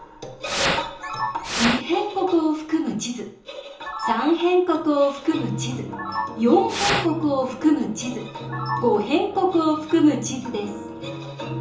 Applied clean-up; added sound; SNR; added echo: none; Fire; 1 dB; reverberation time 0.6 s.